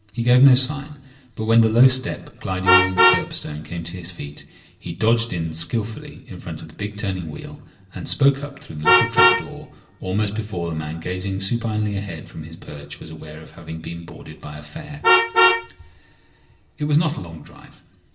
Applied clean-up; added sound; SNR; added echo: none; Vehicle horn, car horn, honking; 2 dB; reverberation time 0.7 s.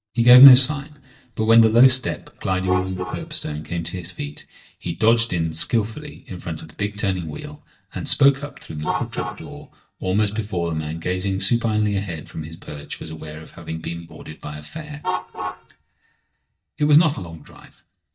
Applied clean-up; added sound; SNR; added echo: neural mask model DeepFilterNet 3.